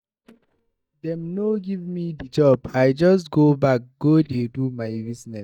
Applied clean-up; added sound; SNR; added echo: neural mask model DeepFilterNet 3.